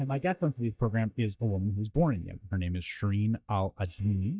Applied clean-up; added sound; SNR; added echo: neural mask model DeepFilterNet 3.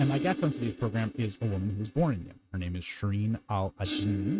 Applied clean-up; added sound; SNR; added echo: neural mask model RNNoise.